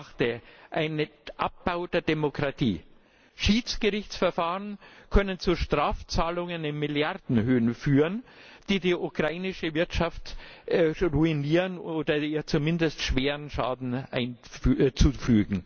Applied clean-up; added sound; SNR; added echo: none; none; none; none.